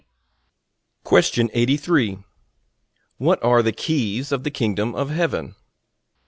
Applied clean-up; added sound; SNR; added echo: none; none; none; none.